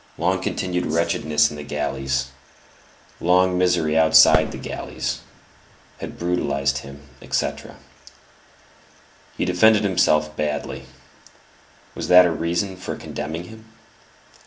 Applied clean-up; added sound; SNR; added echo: none; Fireworks; 8 dB; none.